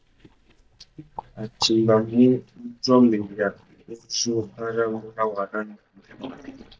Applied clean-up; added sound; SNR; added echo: neural mask model DeepFilterNet 3.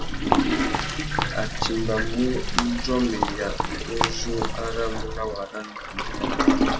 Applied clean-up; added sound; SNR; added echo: none; Walk, footsteps + Toilet flush; -4 dB; none.